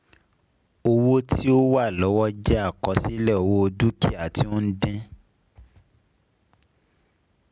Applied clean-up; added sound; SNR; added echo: none; none; none; none.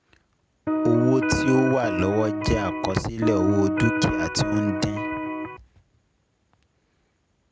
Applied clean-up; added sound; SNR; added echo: none; Electric guitar; 0 dB; none.